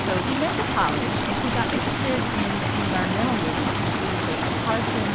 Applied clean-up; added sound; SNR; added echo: none; Stream; -4 dB; none.